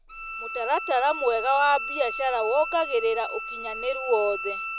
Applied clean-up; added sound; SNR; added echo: none; Bowed string instrument; 8 dB; none.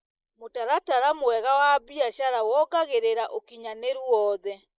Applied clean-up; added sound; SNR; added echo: neural mask model Resemble Enhance denoiser.